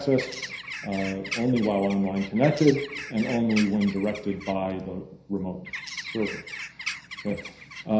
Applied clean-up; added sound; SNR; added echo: none; Bird; 11 dB; reverberation time 0.5 s.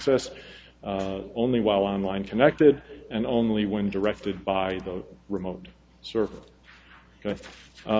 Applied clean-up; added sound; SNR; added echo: none; none; none; none.